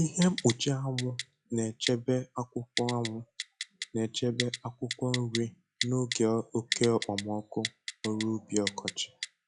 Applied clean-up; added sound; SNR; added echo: classical method log-MMSE.